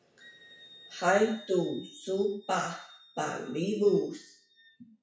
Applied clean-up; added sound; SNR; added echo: classical method WPE with log-MMSE.